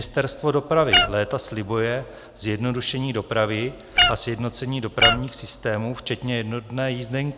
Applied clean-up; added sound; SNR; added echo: none; Meow; -2 dB; none.